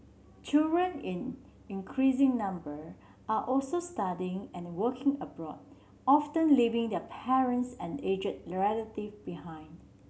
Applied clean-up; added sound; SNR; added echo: none; none; none; none.